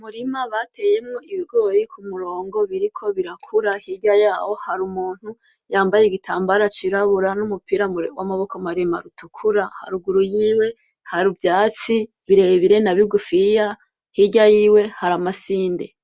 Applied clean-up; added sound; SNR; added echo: none; none; none; none.